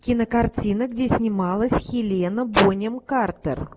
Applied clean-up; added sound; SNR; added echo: none; none; none; none.